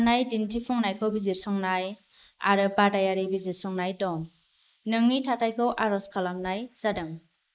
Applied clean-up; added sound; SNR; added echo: neural mask model Resemble Enhance denoiser.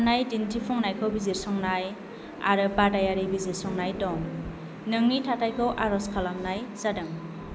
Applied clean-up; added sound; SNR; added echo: none; Guitar; 15 dB; none.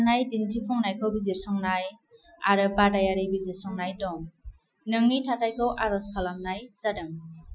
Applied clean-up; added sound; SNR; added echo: classical method Wiener filter.